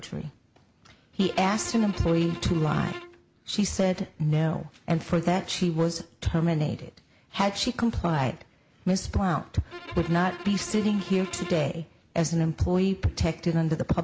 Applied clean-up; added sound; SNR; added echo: none; Bowed string instrument; 15 dB; none.